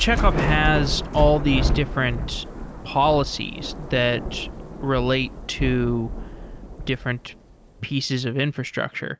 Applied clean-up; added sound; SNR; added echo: none; Thunder / Rain; 3 dB; none.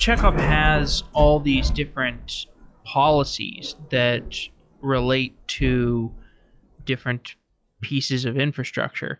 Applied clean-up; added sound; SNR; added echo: classical method log-MMSE.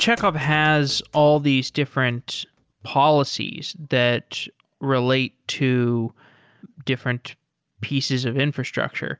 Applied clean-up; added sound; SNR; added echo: none; none; none; none.